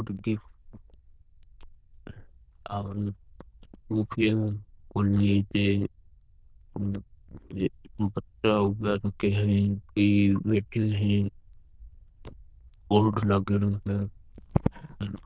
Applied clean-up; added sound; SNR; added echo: neural diffusion model UNIVERSE++.